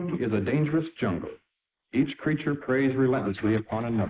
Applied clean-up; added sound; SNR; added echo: neural mask model Resemble Enhance denoiser.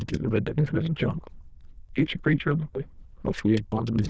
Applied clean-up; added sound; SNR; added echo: neural diffusion model UNIVERSE++.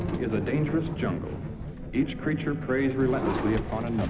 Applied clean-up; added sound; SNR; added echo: none; Drawer open or close; 4 dB; none.